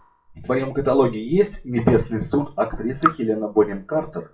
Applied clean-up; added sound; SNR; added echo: classical method WPE with log-MMSE.